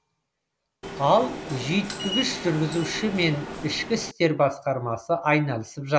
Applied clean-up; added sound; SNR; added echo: none; Subway, metro, underground; 9 dB; none.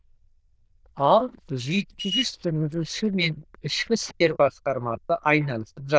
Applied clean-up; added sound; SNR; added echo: neural diffusion model UNIVERSE++.